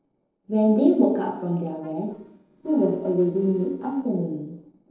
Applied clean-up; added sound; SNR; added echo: neural separator model SepFormer DNS4.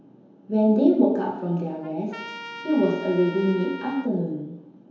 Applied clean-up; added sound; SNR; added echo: none; Trumpet; 16 dB; reverberation time 1.0 s.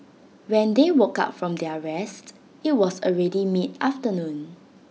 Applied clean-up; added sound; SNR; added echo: none; none; none; none.